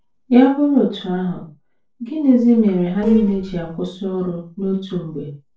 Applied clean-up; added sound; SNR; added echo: neural separator model SepFormer DNS4.